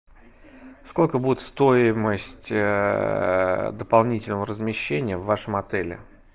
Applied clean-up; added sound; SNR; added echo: none; none; none; none.